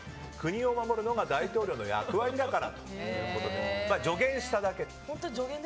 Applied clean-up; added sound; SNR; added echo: none; none; none; none.